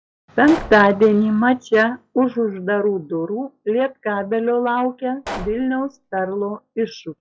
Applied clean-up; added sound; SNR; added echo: classical method log-MMSE.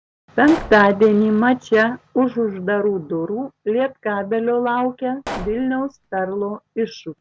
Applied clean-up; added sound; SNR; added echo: none; Explosion; 14 dB; none.